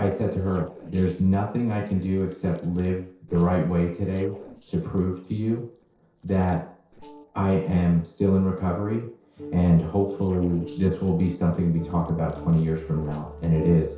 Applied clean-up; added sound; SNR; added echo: neural separator model SepFormer DNS4.